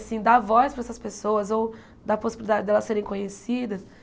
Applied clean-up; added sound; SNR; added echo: none; none; none; none.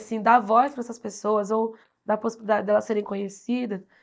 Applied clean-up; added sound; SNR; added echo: neural mask model DeepFilterNet 3.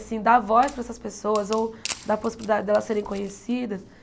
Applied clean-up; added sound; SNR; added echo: none; Wood; 17 dB; none.